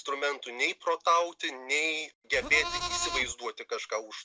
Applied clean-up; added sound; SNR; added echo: none; Livestock, farm animals, working animals; 4 dB; none.